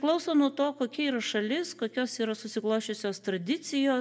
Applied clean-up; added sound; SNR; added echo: none; none; none; reverberation time 0.5 s.